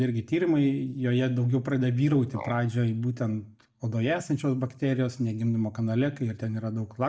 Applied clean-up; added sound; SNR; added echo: neural mask model DeepFilterNet 3.